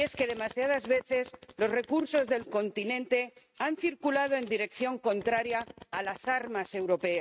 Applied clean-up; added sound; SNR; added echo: neural mask model RNNoise.